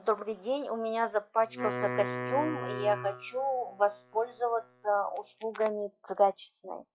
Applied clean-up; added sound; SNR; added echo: classical method log-MMSE.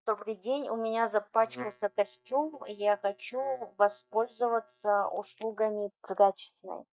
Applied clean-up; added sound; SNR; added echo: neural mask model DeepFilterNet 3.